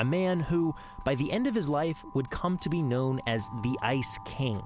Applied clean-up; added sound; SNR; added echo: none; none; none; none.